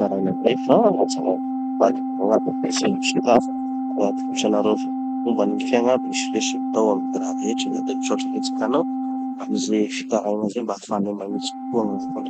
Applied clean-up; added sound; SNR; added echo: none; Organ; 3 dB; none.